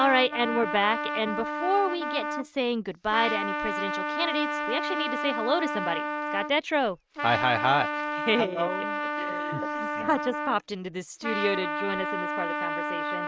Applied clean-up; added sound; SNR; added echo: neural mask model RNNoise.